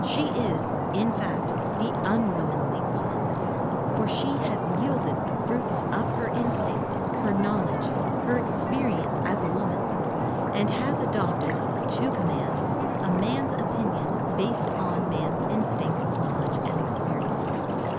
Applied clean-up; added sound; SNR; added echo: none; Stream; -5 dB; none.